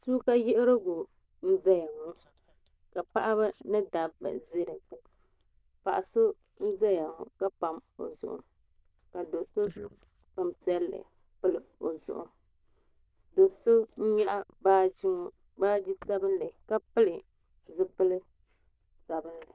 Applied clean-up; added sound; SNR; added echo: neural diffusion model UNIVERSE++.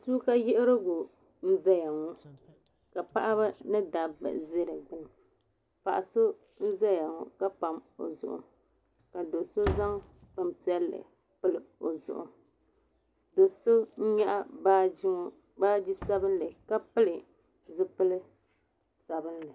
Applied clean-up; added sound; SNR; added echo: none; Slam; 19 dB; none.